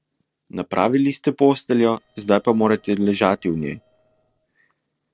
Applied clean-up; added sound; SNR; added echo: neural separator model SepFormer DNS4.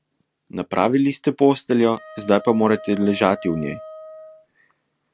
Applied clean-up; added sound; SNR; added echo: none; Wind instrument, woodwind instrument; 18 dB; none.